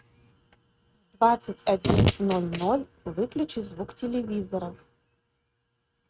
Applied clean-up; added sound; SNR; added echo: neural mask model RNNoise.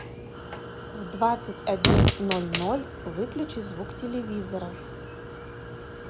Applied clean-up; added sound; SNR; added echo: none; Fire; -1 dB; none.